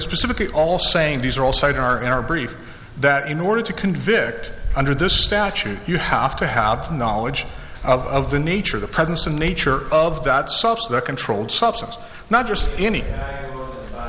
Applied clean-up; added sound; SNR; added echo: none; Bird; 9 dB; none.